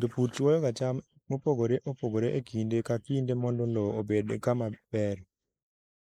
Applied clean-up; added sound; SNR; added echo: neural mask model Resemble Enhance denoiser.